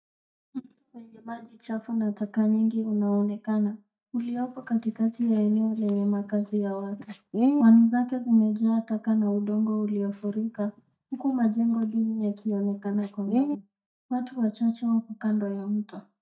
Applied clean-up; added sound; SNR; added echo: neural mask model DeepFilterNet 3.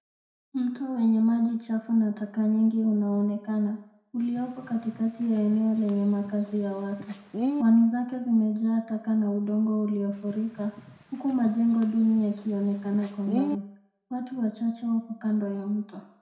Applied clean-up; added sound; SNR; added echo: none; Bird; 10 dB; reverberation time 0.5 s.